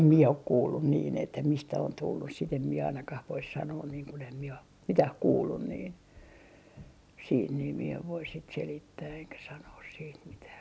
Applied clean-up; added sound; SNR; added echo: none; none; none; none.